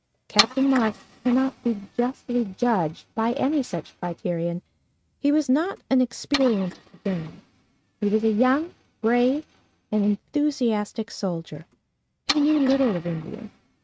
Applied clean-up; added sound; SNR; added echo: neural mask model RNNoise.